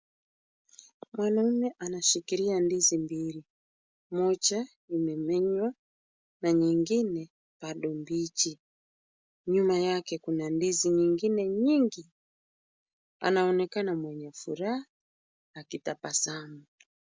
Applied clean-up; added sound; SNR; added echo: none; none; none; none.